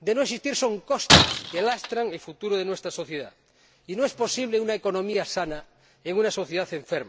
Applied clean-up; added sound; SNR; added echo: none; Shatter; -3 dB; none.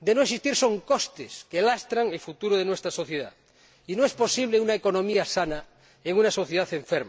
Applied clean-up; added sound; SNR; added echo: none; none; none; none.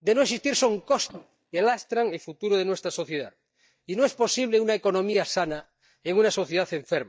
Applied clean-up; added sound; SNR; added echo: neural mask model DeepFilterNet 3.